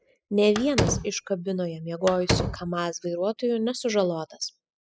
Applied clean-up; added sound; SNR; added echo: classical method spectral subtraction.